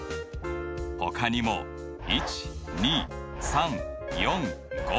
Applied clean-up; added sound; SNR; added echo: none; none; none; none.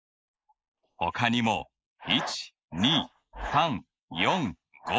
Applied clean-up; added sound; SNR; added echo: neural mask model Resemble Enhance denoiser.